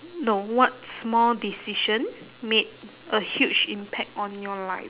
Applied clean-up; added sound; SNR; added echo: none; none; none; none.